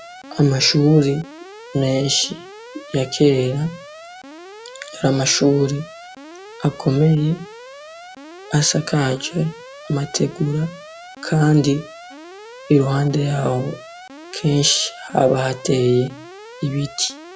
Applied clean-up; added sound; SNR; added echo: none; Alarm; 18 dB; none.